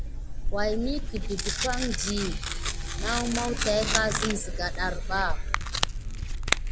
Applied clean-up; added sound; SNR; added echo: none; Tearing; -2 dB; none.